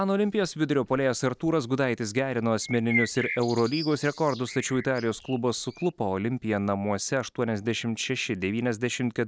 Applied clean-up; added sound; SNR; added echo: none; Bird; 10 dB; none.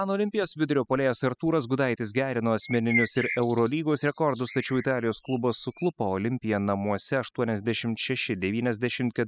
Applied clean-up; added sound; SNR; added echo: classical method spectral subtraction.